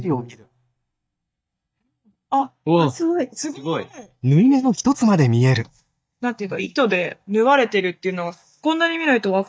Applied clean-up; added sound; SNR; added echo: neural mask model DeepFilterNet 3.